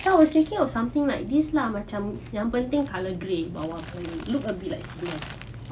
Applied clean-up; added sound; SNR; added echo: none; Chewing, mastication; 19 dB; none.